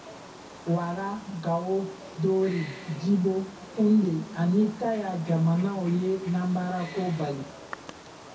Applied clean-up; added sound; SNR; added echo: none; Wild animals; 17 dB; reverberation time 0.3 s.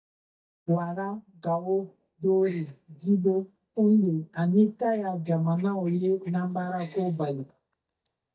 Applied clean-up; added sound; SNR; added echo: neural mask model DeepFilterNet 3.